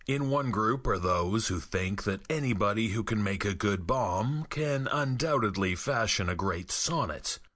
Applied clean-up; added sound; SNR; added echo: none; none; none; none.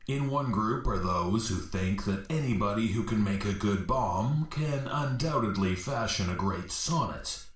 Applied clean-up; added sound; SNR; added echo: none; none; none; reverberation time 0.4 s.